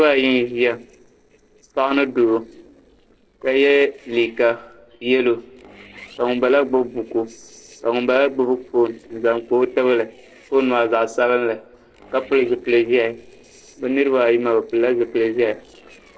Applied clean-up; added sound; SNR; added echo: neural separator model SepFormer DNS4.